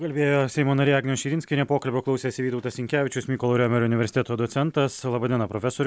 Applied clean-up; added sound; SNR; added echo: none; none; none; none.